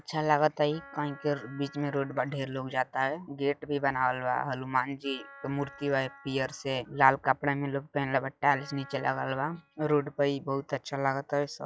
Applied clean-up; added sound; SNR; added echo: classical method log-MMSE.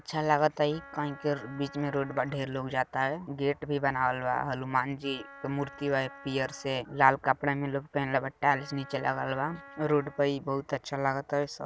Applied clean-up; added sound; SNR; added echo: none; Wind instrument, woodwind instrument; 20 dB; none.